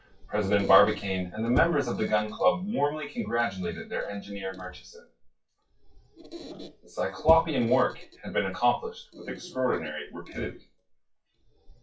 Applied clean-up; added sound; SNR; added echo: classical method WPE with log-MMSE.